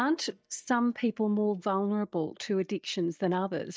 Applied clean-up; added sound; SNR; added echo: neural mask model DeepFilterNet 3.